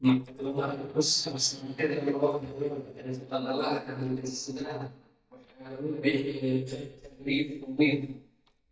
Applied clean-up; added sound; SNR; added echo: neural mask model DeepFilterNet 3.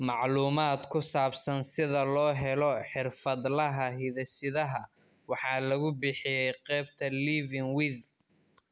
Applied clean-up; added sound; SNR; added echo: none; none; none; none.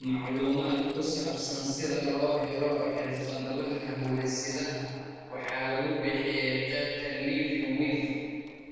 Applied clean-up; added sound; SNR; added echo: neural separator model SepFormer DNS4.